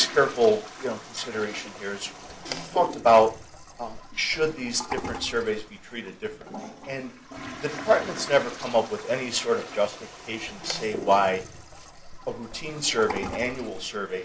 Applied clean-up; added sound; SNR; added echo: none; Toilet flush; 12 dB; none.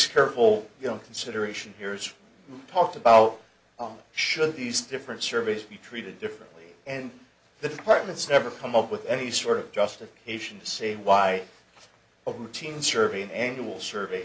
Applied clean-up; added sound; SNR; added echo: none; none; none; none.